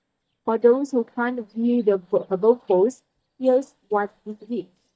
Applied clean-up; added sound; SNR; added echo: neural mask model DeepFilterNet 3.